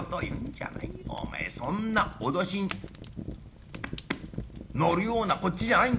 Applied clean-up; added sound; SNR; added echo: none; Fire; 9 dB; reverberation time 0.4 s.